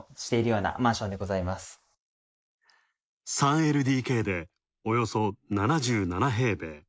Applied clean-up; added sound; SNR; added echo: neural mask model Resemble Enhance denoiser.